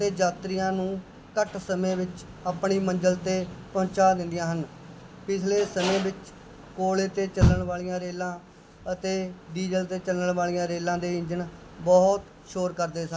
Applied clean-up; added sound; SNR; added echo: none; none; none; none.